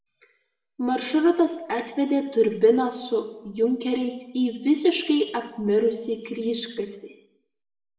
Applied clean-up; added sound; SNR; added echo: none; none; none; reverberation time 0.7 s.